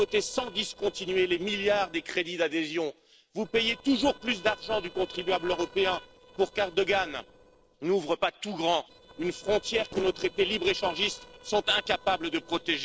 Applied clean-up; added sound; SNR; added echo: neural separator model SepFormer DNS4.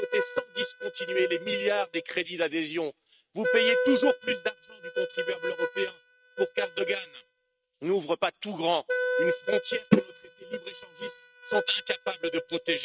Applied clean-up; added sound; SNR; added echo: neural mask model RNNoise.